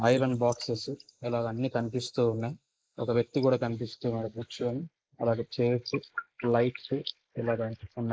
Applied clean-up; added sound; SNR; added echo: neural mask model Resemble Enhance denoiser.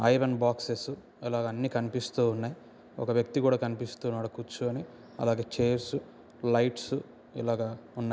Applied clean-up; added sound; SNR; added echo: none; none; none; none.